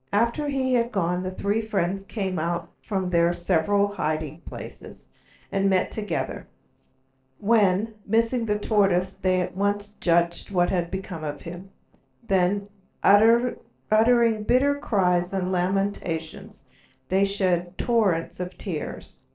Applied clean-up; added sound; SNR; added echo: neural separator model SepFormer DNS4.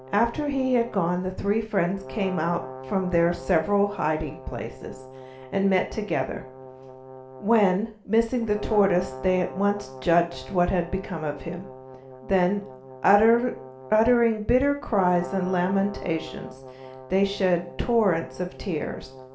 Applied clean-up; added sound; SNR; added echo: none; Brass instrument; 16 dB; reverberation time 0.4 s.